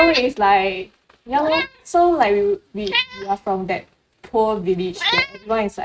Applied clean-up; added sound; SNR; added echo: neural mask model RNNoise.